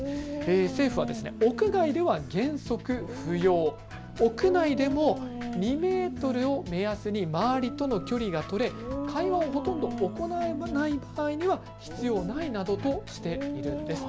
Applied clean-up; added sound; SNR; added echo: none; Dog; 9 dB; none.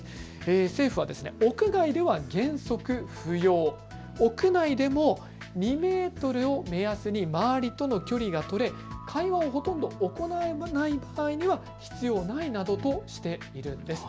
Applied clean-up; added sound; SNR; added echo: none; none; none; none.